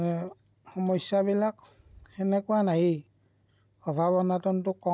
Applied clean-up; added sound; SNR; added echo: none; none; none; none.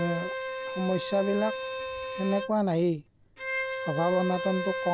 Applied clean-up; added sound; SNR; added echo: none; Bowed string instrument; 5 dB; none.